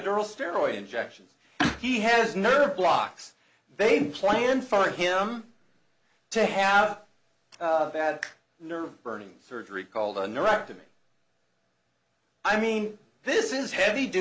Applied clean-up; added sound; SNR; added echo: none; none; none; none.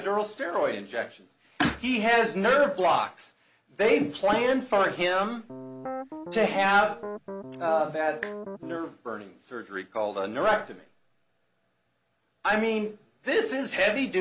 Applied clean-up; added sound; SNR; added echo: none; Piano; 11 dB; none.